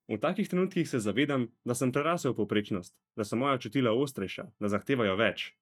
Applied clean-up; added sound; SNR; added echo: neural mask model DeepFilterNet 3.